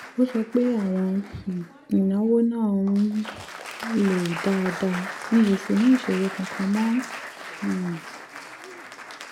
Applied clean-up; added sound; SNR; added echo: none; Applause; 13 dB; none.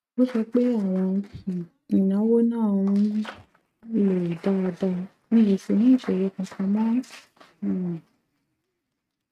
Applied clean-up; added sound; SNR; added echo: neural mask model RNNoise.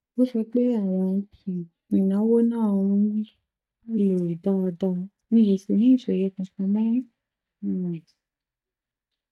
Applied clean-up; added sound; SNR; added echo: neural mask model DeepFilterNet 3.